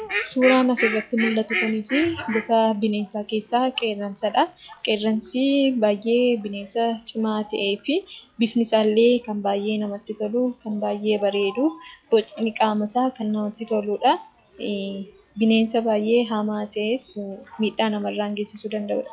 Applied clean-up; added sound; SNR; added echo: classical method log-MMSE.